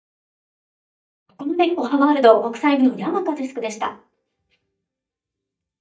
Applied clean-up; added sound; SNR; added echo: neural mask model DeepFilterNet 3.